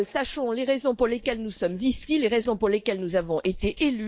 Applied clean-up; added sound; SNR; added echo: neural mask model DeepFilterNet 3.